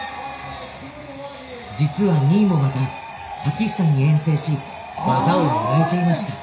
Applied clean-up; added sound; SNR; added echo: none; none; none; reverberation time 0.5 s.